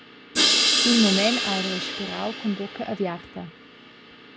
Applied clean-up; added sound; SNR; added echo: none; Crash cymbal; -2 dB; none.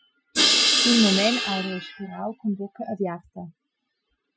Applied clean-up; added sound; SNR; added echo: classical method Wiener filter.